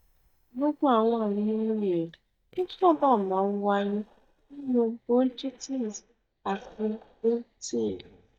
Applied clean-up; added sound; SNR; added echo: neural mask model DeepFilterNet 3.